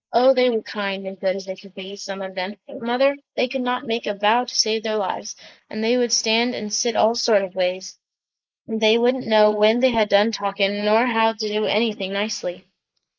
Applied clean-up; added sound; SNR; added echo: neural mask model Resemble Enhance denoiser.